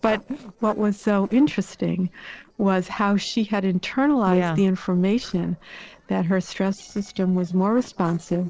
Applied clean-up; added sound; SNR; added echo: neural separator model SepFormer DNS4.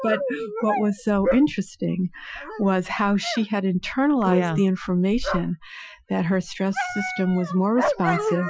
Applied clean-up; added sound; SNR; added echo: classical method Wiener filter.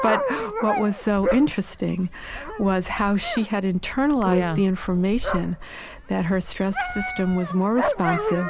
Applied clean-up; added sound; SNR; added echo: none; Dog; 6 dB; none.